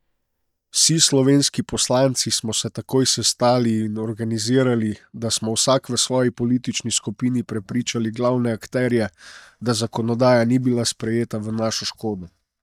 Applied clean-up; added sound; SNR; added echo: neural mask model DeepFilterNet 3.